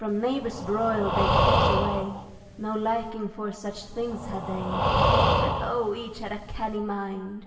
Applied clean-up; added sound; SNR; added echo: none; Breathing; -4 dB; reverberation time 2.3 s.